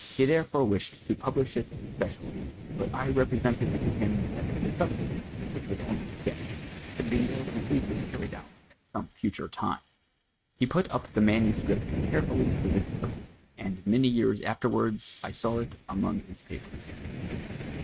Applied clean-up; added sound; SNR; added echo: neural mask model RNNoise.